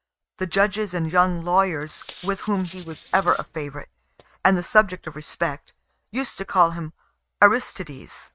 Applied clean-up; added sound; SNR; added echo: neural mask model RNNoise.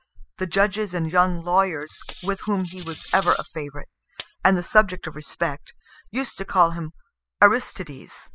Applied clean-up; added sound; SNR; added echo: classical method spectral subtraction.